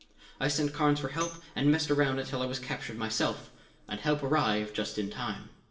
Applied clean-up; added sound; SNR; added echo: none; Tambourine; 18 dB; reverberation time 0.7 s.